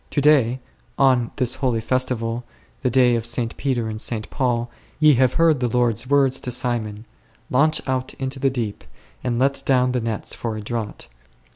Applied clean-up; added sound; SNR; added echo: none; none; none; none.